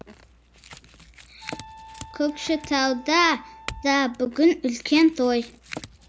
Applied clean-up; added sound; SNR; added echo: none; Chink, clink / Domestic sounds, home sounds + Wind instrument, woodwind instrument; 18 dB; none.